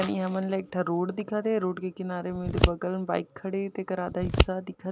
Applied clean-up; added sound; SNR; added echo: none; Scissors; -2 dB; none.